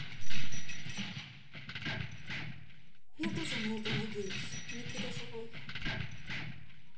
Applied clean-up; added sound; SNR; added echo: none; Keys jangling; 12 dB; reverberation time 0.3 s.